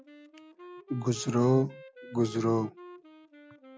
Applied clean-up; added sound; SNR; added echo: none; Wind instrument, woodwind instrument; 18 dB; none.